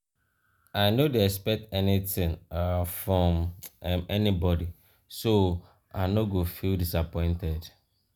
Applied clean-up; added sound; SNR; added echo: none; none; none; none.